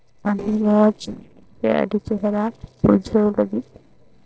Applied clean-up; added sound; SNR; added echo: neural separator model SepFormer DNS4.